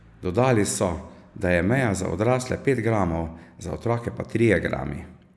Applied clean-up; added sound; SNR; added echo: none; none; none; none.